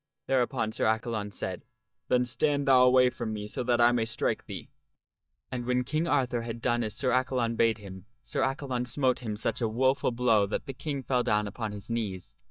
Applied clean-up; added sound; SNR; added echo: neural mask model DeepFilterNet 3.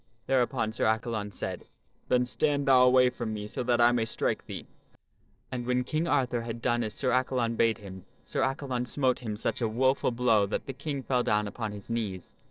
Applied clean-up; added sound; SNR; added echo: neural separator model SepFormer DNS4.